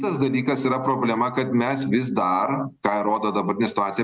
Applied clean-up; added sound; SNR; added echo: none; none; none; none.